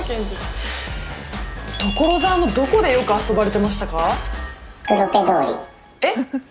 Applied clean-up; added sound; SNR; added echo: none; Fart; 19 dB; none.